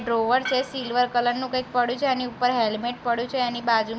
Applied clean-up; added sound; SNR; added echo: none; none; none; none.